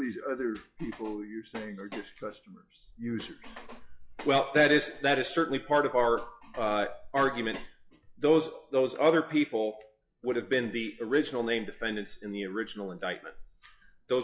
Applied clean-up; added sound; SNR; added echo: classical method WPE with log-MMSE.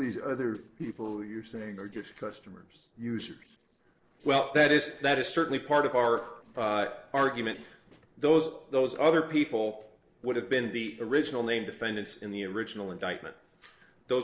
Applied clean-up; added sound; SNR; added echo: neural separator model SepFormer DNS4.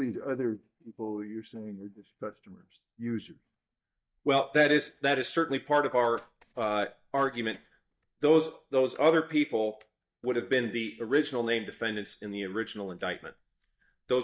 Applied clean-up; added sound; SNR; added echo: neural mask model DeepFilterNet 3.